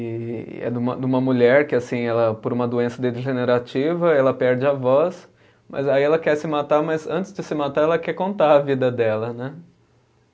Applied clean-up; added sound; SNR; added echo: none; none; none; none.